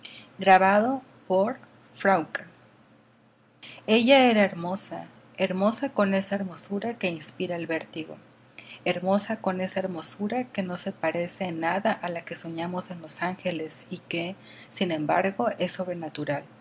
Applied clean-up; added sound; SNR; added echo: none; none; none; none.